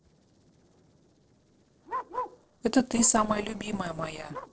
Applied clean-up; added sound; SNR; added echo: neural separator model SepFormer DNS4.